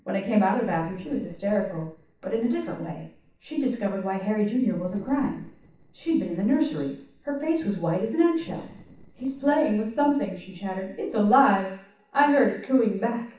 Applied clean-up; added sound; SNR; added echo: neural separator model SepFormer DNS4.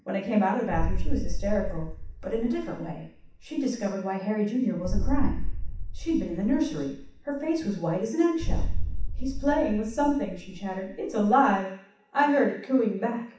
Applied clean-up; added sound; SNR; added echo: none; Boom; 0 dB; reverberation time 0.7 s.